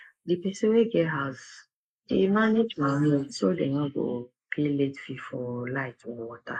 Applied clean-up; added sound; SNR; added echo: neural mask model Resemble Enhance denoiser.